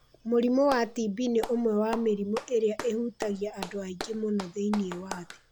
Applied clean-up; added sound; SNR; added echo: none; Clapping; 13 dB; none.